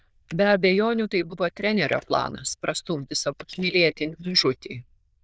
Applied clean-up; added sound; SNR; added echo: neural diffusion model UNIVERSE++.